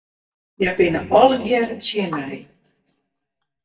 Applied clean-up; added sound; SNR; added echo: neural mask model DeepFilterNet 3.